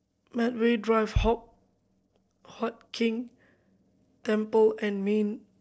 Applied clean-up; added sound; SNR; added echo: neural separator model SepFormer DNS4.